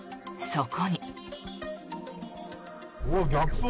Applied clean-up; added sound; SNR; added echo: none; none; none; none.